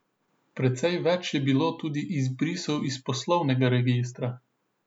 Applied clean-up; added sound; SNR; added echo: none; none; none; none.